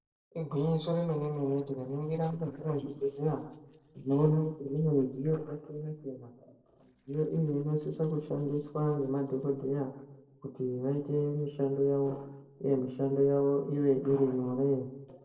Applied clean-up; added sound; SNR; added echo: neural separator model SepFormer DNS4.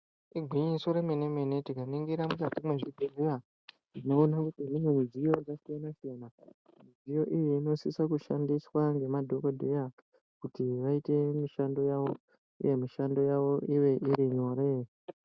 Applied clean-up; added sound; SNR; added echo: none; none; none; none.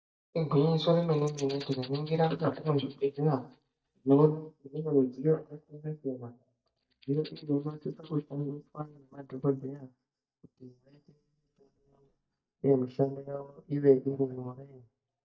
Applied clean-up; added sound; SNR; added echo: neural mask model DeepFilterNet 3.